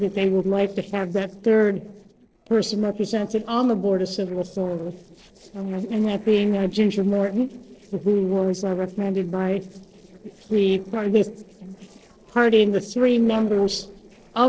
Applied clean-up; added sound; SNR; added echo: neural separator model SepFormer DNS4.